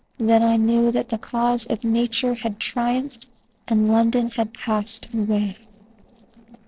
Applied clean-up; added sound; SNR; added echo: neural separator model SepFormer DNS4.